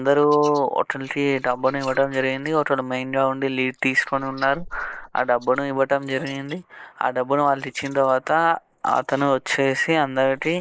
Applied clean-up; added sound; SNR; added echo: neural mask model Resemble Enhance denoiser.